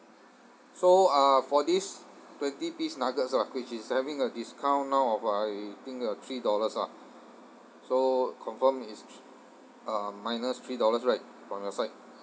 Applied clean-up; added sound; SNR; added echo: none; none; none; none.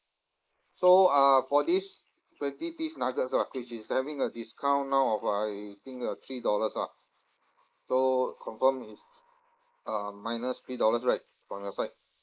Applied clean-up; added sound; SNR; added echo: neural mask model Resemble Enhance denoiser.